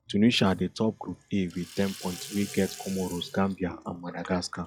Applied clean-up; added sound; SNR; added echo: classical method log-MMSE.